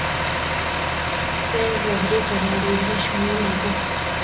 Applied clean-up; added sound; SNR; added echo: none; Truck; -3 dB; none.